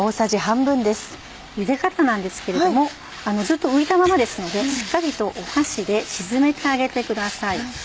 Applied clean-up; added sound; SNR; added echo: none; none; none; none.